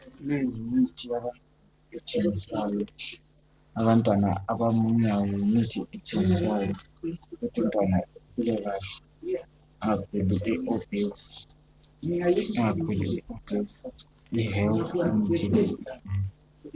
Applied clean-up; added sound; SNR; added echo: neural separator model SepFormer DNS4.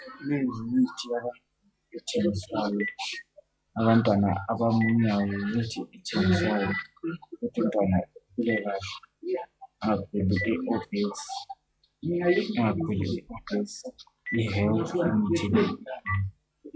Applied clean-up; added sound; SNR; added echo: classical method log-MMSE.